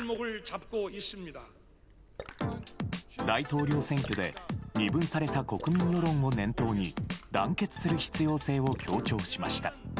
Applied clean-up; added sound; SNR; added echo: none; Splash, splatter; 18 dB; none.